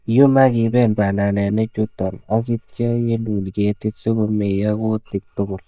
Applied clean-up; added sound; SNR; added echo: neural mask model DeepFilterNet 3.